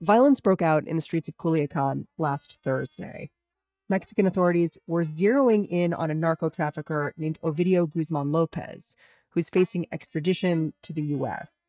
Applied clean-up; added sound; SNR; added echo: neural mask model DeepFilterNet 3.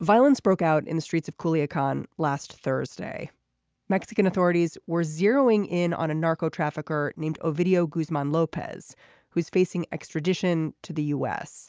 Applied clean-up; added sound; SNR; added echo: none; none; none; none.